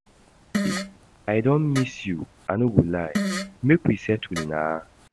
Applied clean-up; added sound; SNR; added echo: none; Fart; 8 dB; none.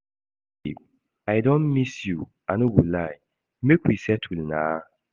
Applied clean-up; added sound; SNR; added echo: none; none; none; none.